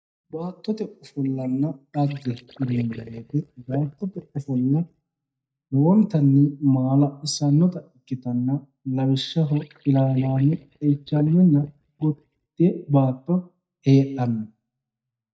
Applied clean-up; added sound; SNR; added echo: neural mask model DeepFilterNet 3.